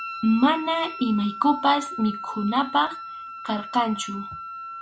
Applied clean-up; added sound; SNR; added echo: none; Wind instrument, woodwind instrument; 11 dB; none.